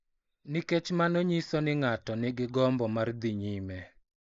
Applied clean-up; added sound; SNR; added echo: neural mask model Resemble Enhance denoiser.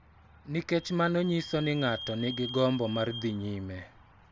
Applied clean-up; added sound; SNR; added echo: none; Squeak / Vehicle; 14 dB; none.